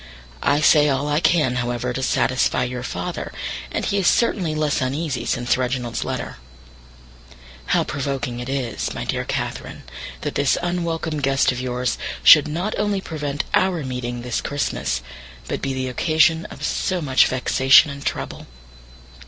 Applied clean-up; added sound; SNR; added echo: none; none; none; none.